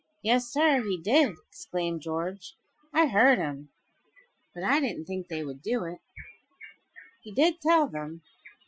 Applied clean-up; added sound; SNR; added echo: classical method Wiener filter.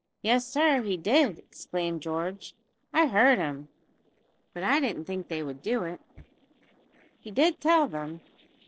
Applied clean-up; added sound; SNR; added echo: neural separator model SepFormer DNS4.